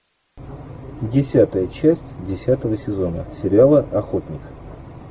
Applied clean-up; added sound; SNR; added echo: none; none; none; none.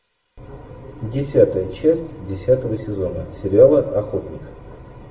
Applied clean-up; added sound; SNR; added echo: none; none; none; reverberation time 0.8 s.